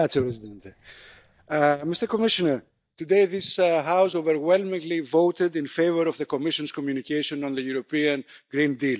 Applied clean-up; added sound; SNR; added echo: neural mask model DeepFilterNet 3.